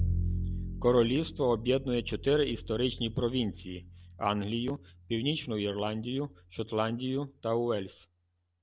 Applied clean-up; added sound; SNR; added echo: none; Bowed string instrument; 8 dB; none.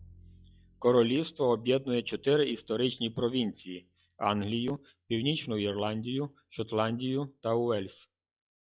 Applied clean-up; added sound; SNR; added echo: classical method log-MMSE.